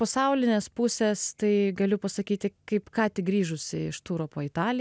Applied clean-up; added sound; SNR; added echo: none; none; none; none.